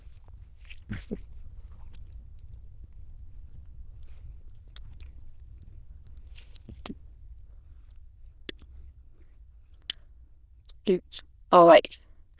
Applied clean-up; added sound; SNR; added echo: neural diffusion model UNIVERSE++.